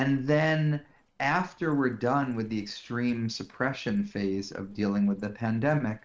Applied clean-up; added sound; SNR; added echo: neural mask model RNNoise.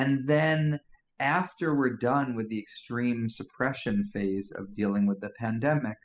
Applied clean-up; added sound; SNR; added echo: classical method spectral subtraction.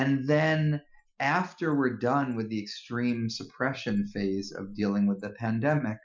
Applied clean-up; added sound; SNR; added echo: classical method Wiener filter.